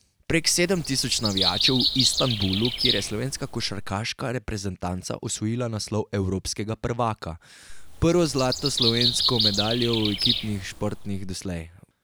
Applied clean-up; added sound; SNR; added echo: none; Bird vocalization, bird call, bird song; 1 dB; none.